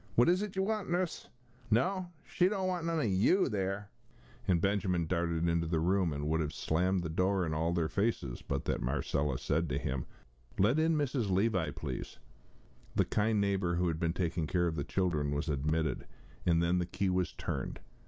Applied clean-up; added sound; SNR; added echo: none; none; none; none.